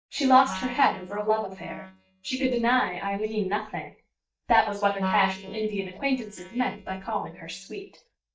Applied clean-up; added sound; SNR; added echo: neural mask model DeepFilterNet 3.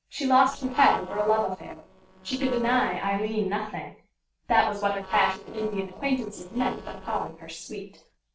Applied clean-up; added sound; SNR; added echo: neural separator model SepFormer DNS4.